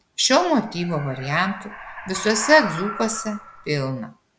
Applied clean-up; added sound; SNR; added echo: none; Animal; 12 dB; none.